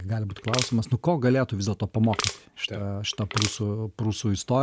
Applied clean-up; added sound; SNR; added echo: none; Crushing; 6 dB; none.